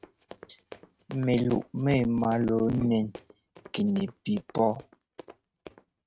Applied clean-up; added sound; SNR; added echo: neural mask model RNNoise.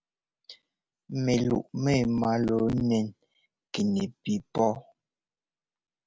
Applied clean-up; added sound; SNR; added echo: none; none; none; none.